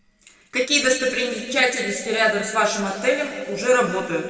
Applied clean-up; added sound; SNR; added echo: none; none; none; reverberation time 2.1 s.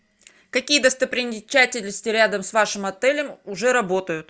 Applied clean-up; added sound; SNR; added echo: none; none; none; none.